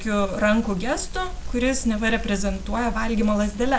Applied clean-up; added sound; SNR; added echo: none; Crackle; 6 dB; none.